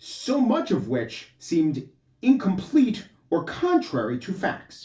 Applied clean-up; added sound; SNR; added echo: none; none; none; reverberation time 0.3 s.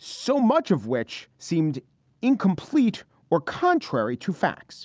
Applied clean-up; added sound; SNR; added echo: none; none; none; none.